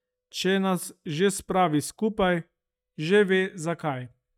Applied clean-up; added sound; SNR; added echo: neural mask model DeepFilterNet 3.